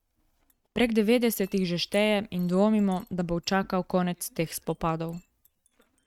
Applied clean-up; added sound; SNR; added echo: neural mask model RNNoise.